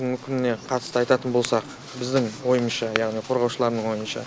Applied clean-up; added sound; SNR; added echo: none; Crackle; 16 dB; none.